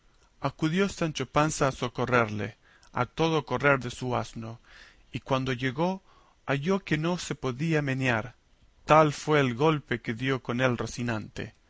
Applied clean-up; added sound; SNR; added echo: none; none; none; none.